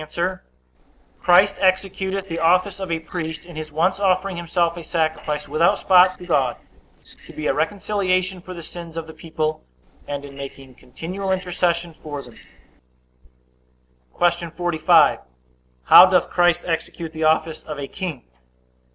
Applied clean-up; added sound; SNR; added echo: neural separator model SepFormer DNS4.